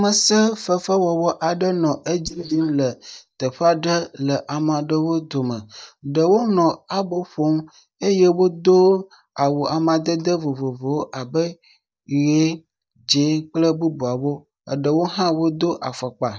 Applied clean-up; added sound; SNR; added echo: neural mask model DeepFilterNet 3.